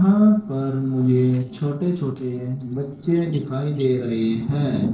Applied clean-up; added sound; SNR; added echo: neural separator model SepFormer DNS4.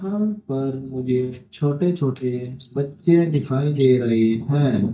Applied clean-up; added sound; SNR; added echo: neural mask model DeepFilterNet 3.